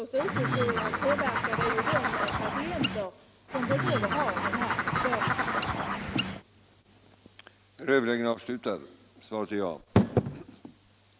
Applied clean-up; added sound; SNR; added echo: none; Bird; -3 dB; none.